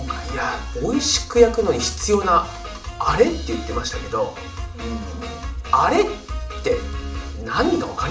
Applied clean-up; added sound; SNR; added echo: none; none; none; reverberation time 0.4 s.